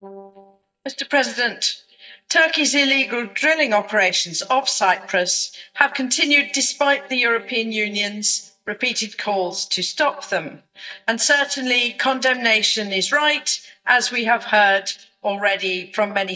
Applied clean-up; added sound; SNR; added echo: neural mask model DeepFilterNet 3.